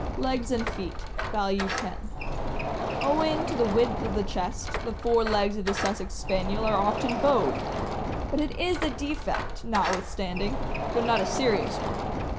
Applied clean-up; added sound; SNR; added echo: none; Door; 1 dB; none.